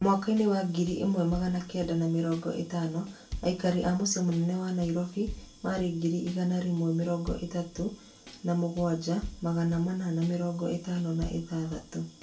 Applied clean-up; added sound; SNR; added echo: none; Drum kit; 16 dB; reverberation time 0.3 s.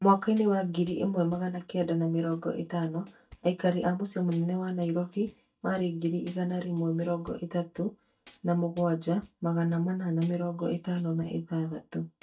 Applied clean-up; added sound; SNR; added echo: neural mask model DeepFilterNet 3.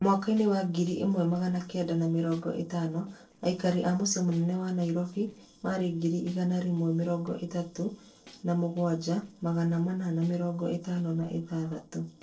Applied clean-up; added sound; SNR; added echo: neural separator model SepFormer DNS4.